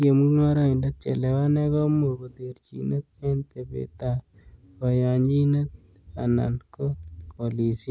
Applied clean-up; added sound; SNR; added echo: none; none; none; none.